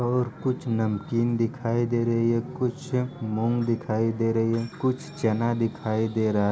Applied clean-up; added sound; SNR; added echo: none; none; none; none.